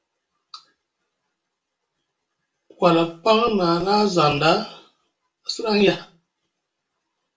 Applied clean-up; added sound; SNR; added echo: none; none; none; reverberation time 0.2 s.